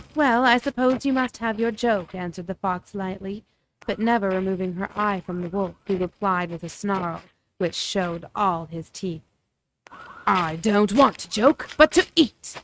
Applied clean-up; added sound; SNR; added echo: neural mask model RNNoise.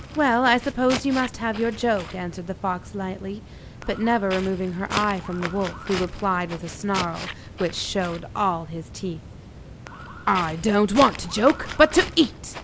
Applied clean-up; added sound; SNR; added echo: none; Walk, footsteps; 12 dB; none.